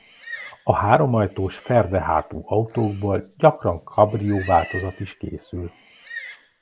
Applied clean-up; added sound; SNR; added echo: none; Livestock, farm animals, working animals; 19 dB; none.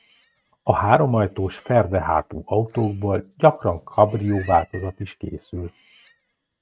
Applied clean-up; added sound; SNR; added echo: neural mask model RNNoise.